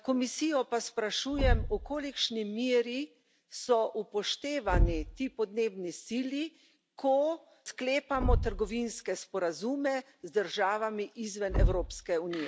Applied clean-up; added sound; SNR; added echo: none; Thump, thud; 3 dB; none.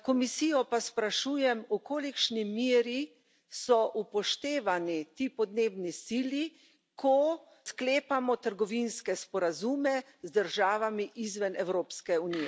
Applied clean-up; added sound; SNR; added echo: none; none; none; none.